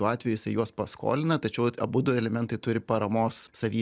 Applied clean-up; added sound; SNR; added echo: none; none; none; none.